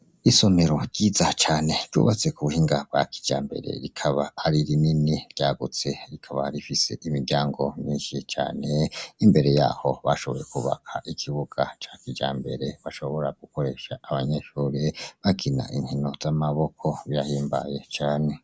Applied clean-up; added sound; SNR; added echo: none; none; none; none.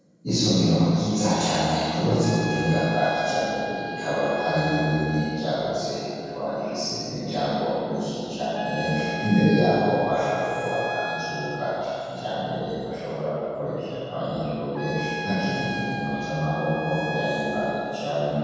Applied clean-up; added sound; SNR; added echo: none; Trumpet; 8 dB; reverberation time 2.2 s.